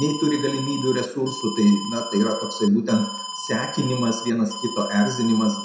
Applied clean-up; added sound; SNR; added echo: none; Alarm; 10 dB; reverberation time 0.6 s.